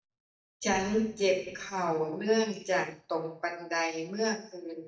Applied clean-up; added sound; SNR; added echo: neural mask model DeepFilterNet 3.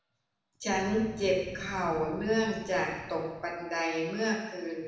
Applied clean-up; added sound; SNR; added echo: none; Boom; 16 dB; reverberation time 1.0 s.